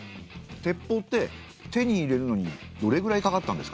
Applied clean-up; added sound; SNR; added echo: none; none; none; none.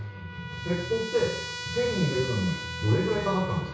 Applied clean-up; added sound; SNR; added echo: none; Trumpet; 9 dB; reverberation time 0.6 s.